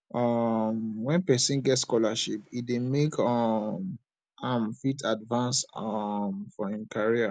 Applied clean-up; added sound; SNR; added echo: none; none; none; none.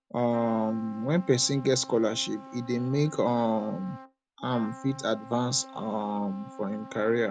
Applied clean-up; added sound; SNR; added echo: none; Trumpet; 17 dB; none.